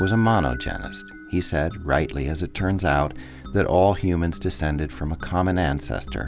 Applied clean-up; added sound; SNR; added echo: none; Keyboard (musical); 19 dB; none.